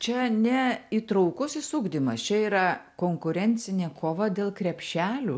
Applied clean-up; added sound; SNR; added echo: none; none; none; none.